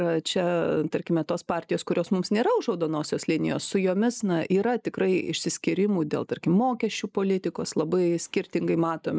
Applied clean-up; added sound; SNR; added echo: neural mask model Resemble Enhance denoiser.